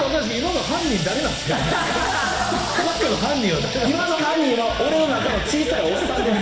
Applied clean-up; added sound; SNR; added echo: none; Frying (food); 10 dB; reverberation time 0.9 s.